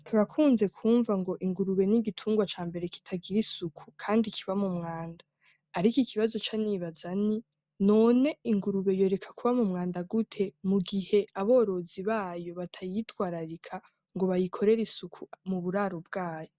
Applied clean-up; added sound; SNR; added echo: none; none; none; none.